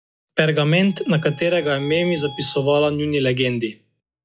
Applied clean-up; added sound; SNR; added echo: classical method log-MMSE.